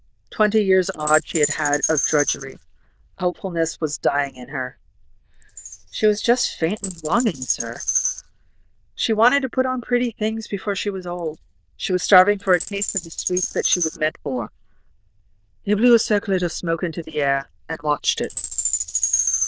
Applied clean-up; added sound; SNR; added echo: neural diffusion model UNIVERSE++.